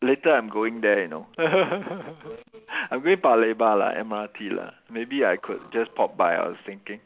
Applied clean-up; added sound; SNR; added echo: none; none; none; none.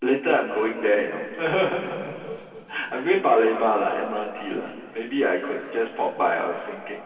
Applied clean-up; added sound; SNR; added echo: none; none; none; reverberation time 2.5 s.